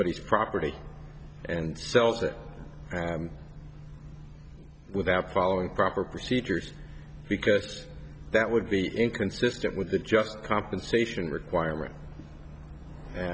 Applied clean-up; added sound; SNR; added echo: none; none; none; none.